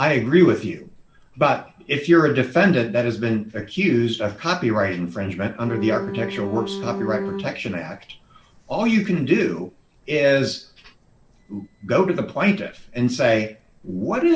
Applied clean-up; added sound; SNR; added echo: neural separator model SepFormer DNS4.